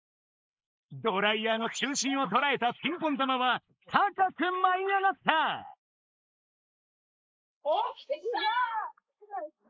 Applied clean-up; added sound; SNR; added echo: neural mask model Resemble Enhance denoiser.